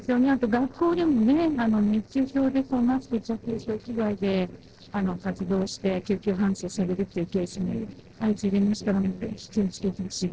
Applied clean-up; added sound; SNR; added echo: neural separator model SepFormer DNS4.